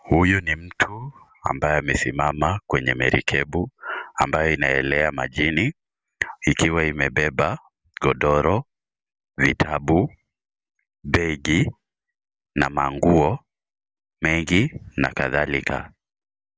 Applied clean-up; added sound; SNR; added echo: none; none; none; none.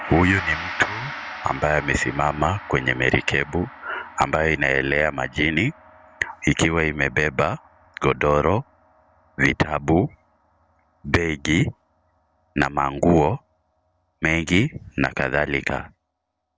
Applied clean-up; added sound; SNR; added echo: none; Gong; 17 dB; none.